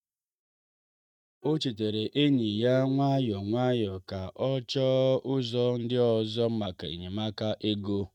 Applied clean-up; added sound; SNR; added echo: neural mask model DeepFilterNet 3.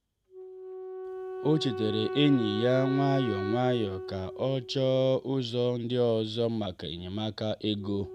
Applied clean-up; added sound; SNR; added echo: none; Wind instrument, woodwind instrument; 9 dB; none.